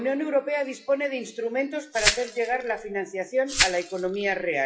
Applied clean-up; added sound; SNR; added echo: classical method WPE with log-MMSE.